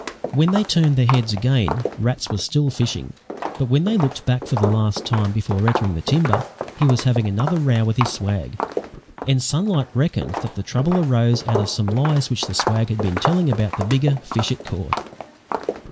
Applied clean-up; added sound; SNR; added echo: none; Walk, footsteps; 9 dB; none.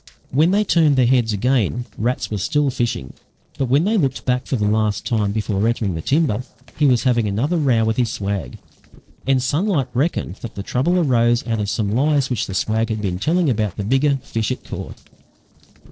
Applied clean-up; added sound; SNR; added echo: neural separator model SepFormer DNS4.